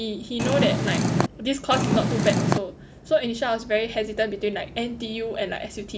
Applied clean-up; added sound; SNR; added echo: none; Purr; -4 dB; none.